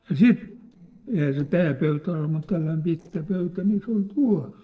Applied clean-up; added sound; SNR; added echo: neural separator model SepFormer DNS4.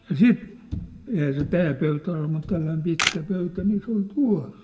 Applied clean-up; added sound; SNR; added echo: none; Camera; 6 dB; reverberation time 0.7 s.